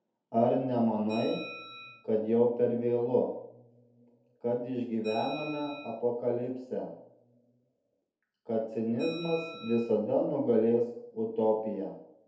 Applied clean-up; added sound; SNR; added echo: none; Bell; 20 dB; reverberation time 2.0 s.